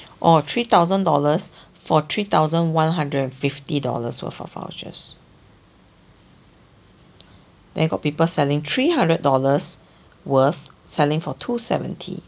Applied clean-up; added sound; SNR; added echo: none; none; none; none.